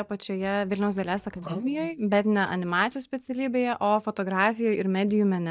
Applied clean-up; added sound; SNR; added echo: neural mask model DeepFilterNet 3.